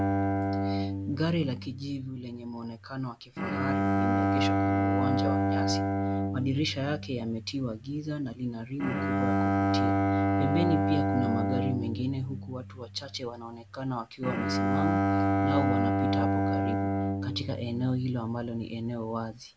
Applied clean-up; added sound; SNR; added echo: none; Bowed string instrument; -5 dB; none.